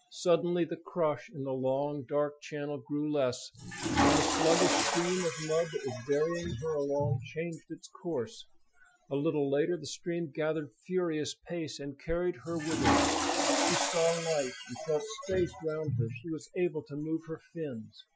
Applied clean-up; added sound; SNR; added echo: classical method Wiener filter.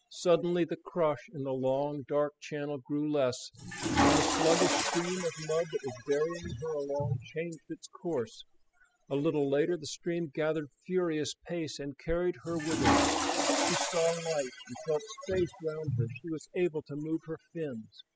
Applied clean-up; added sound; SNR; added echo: classical method spectral subtraction.